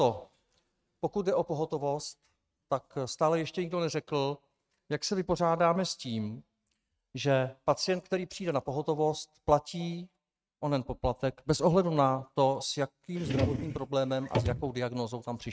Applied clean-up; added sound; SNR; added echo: neural mask model RNNoise.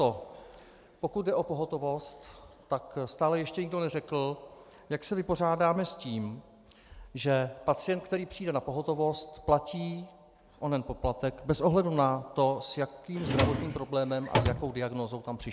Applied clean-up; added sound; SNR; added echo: none; Drawer open or close; 0 dB; none.